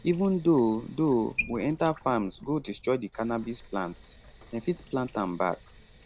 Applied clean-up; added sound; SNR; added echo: none; Sink (filling or washing) / Water tap, faucet; 14 dB; none.